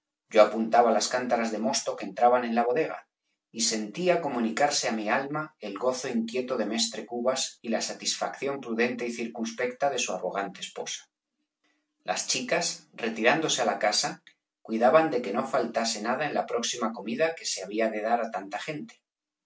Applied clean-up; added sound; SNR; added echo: none; none; none; none.